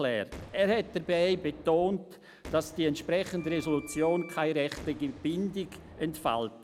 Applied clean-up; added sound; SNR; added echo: none; Boom + Wind instrument, woodwind instrument; 18 dB; none.